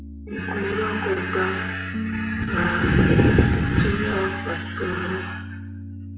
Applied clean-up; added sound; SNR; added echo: none; Piano; 8 dB; reverberation time 0.8 s.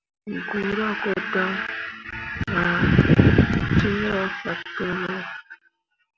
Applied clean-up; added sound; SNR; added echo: none; none; none; none.